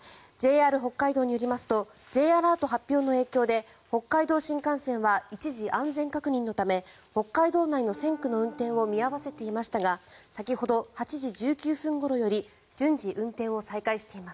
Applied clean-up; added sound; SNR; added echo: none; Wind instrument, woodwind instrument; 20 dB; none.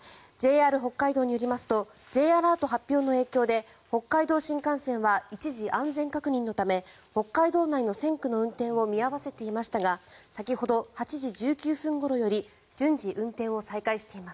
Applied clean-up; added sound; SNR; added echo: none; none; none; none.